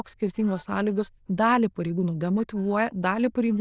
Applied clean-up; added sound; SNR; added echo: neural diffusion model UNIVERSE++.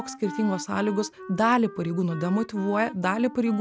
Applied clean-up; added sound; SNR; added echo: none; Wind instrument, woodwind instrument; 14 dB; none.